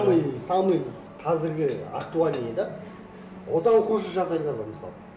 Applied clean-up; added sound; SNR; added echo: none; none; none; none.